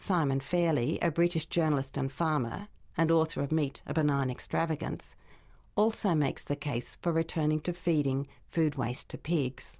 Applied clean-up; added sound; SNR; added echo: none; none; none; none.